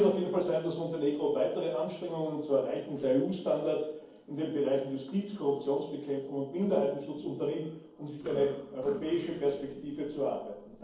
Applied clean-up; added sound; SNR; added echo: neural separator model SepFormer DNS4.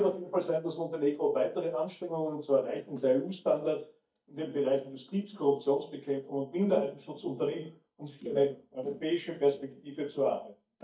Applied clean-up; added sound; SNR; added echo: neural mask model DeepFilterNet 3.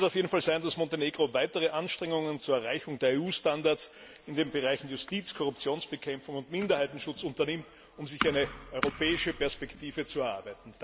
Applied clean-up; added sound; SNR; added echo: none; none; none; none.